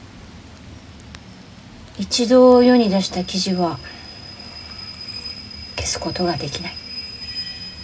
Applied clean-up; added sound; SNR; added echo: none; Rain / Train; 15 dB; reverberation time 0.4 s.